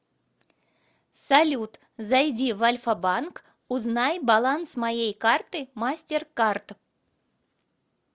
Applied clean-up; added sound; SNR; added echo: none; none; none; none.